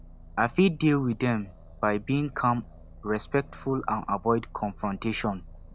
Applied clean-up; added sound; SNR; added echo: none; Aircraft; 18 dB; none.